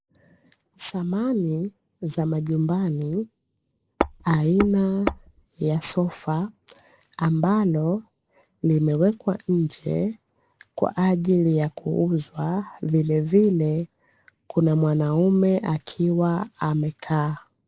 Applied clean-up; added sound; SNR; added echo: neural mask model Resemble Enhance denoiser.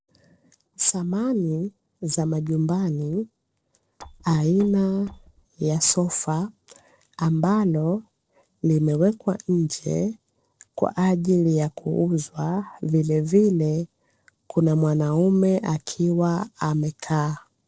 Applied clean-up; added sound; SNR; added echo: neural separator model SepFormer DNS4.